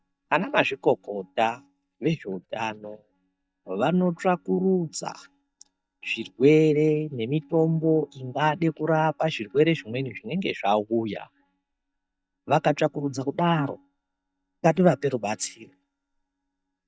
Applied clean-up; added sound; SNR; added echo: neural mask model DeepFilterNet 3.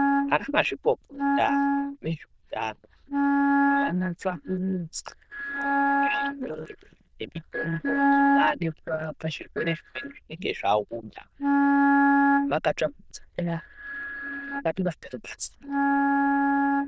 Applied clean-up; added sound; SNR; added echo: neural diffusion model UNIVERSE++.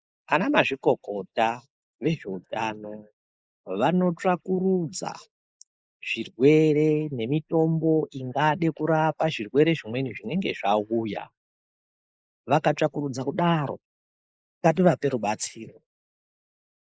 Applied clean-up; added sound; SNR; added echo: neural mask model Resemble Enhance denoiser.